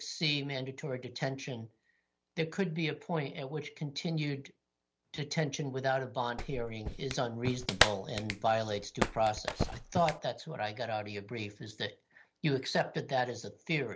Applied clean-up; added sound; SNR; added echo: none; Clapping; 1 dB; none.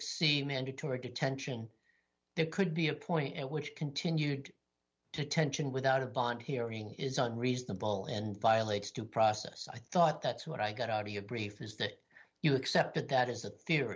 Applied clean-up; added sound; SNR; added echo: none; none; none; none.